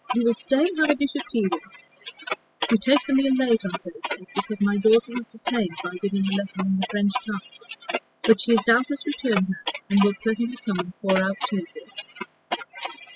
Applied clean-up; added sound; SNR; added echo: classical method spectral subtraction.